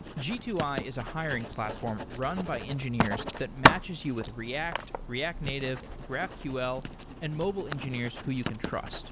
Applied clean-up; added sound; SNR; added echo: none; Writing; -1 dB; none.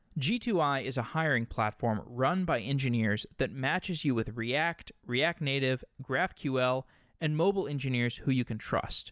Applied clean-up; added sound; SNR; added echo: none; none; none; none.